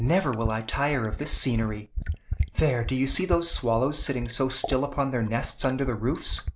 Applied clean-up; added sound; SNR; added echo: neural mask model Resemble Enhance denoiser.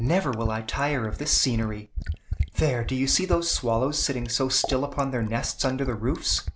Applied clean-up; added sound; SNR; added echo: none; Fill (with liquid); 7 dB; none.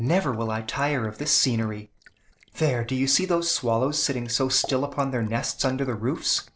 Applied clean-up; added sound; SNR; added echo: neural separator model SepFormer DNS4.